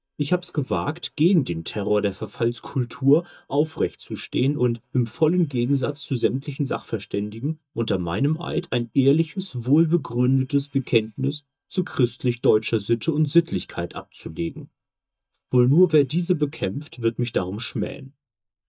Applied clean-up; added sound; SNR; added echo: neural mask model DeepFilterNet 3.